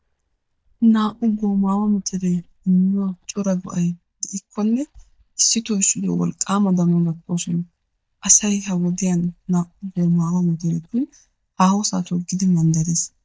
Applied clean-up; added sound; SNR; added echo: neural mask model DeepFilterNet 3.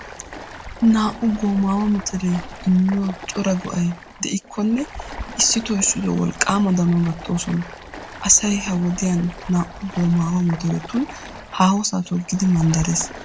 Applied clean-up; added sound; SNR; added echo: none; Stream; 15 dB; none.